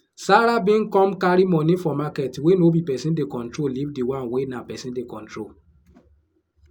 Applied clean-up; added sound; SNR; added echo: none; none; none; none.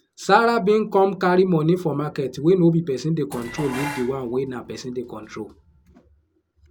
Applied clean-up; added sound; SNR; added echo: none; Dishes, pots, and pans; 16 dB; none.